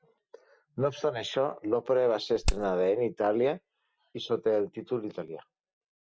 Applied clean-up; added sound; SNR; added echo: none; Hammer; -2 dB; none.